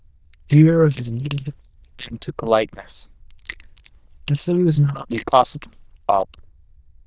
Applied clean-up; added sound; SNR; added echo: neural diffusion model UNIVERSE++.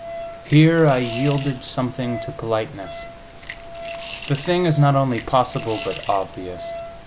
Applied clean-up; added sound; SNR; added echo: none; Coin (dropping) / Glass + Wind instrument, woodwind instrument; 11 dB; none.